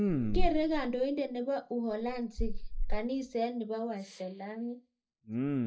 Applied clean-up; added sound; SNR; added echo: neural mask model DeepFilterNet 3.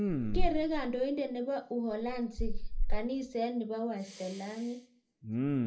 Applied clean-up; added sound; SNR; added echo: none; Respiratory sounds; -2 dB; reverberation time 0.3 s.